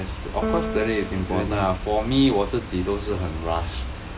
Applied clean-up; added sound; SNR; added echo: none; Piano; 11 dB; none.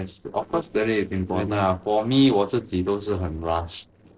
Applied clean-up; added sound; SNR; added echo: neural separator model SepFormer DNS4.